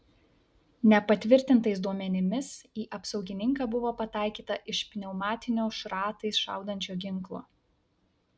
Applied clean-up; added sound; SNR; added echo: none; none; none; none.